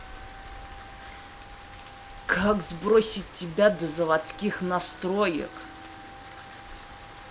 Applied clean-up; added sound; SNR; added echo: none; Wind instrument, woodwind instrument + Rain; 17 dB; none.